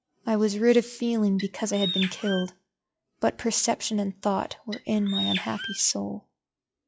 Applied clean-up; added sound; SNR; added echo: classical method log-MMSE.